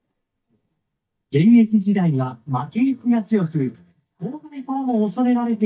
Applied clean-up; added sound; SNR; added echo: neural mask model DeepFilterNet 3.